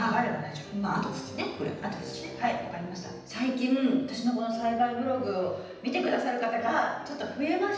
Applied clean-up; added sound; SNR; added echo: none; Wind instrument, woodwind instrument; 18 dB; reverberation time 0.9 s.